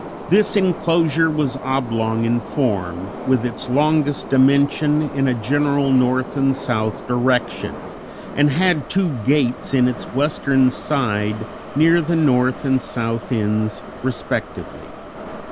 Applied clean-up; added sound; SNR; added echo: none; Subway, metro, underground; 13 dB; none.